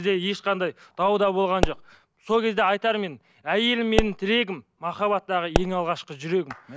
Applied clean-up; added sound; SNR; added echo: none; Explosion; 5 dB; none.